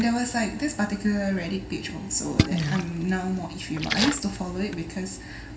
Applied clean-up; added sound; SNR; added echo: none; Splash, splatter; 6 dB; reverberation time 1.4 s.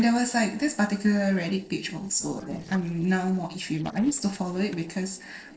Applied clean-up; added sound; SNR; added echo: neural separator model SepFormer DNS4.